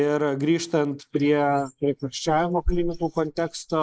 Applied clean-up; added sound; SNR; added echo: neural mask model Resemble Enhance denoiser.